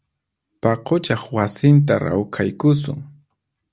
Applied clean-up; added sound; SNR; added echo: none; none; none; none.